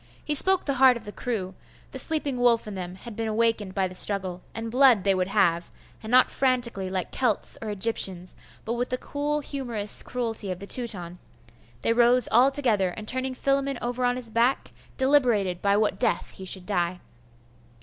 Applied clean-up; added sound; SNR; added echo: none; none; none; none.